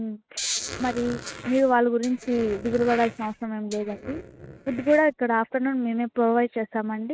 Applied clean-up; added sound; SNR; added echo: neural mask model RNNoise.